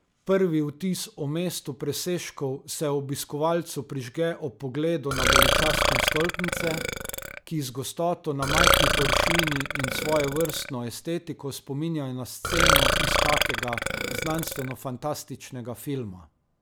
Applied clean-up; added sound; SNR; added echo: none; Burping, eructation; -5 dB; none.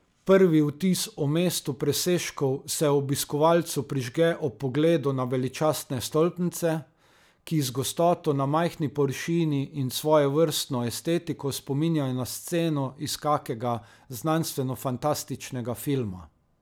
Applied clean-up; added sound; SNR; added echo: none; none; none; none.